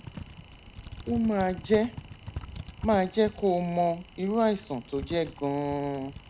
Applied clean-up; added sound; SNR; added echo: none; Typing; 14 dB; none.